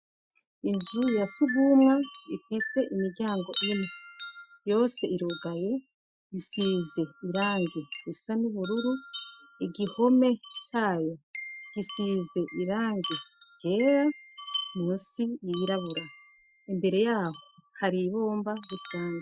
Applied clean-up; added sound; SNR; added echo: classical method Wiener filter.